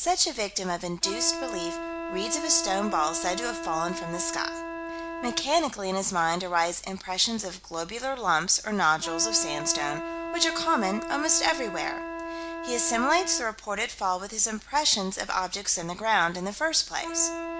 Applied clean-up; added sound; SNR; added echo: none; Wind instrument, woodwind instrument; 9 dB; none.